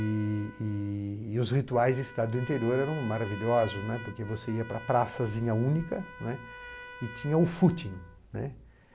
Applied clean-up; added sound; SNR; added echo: none; Trumpet; 17 dB; none.